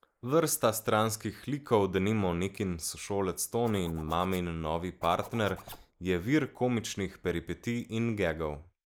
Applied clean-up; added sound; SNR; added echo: neural mask model Resemble Enhance denoiser.